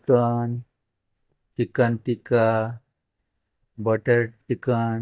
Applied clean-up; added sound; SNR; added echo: neural mask model DeepFilterNet 3.